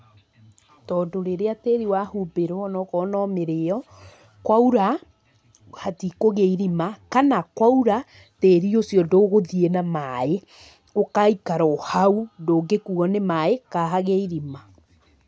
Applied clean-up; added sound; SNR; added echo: none; none; none; none.